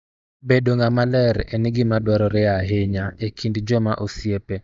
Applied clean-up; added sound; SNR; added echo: neural mask model DeepFilterNet 3.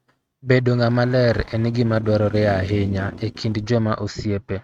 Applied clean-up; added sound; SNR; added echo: neural mask model RNNoise.